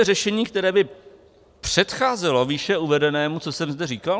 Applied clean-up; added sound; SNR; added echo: none; none; none; none.